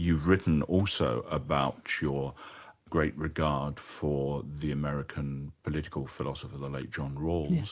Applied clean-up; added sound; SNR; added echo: none; none; none; none.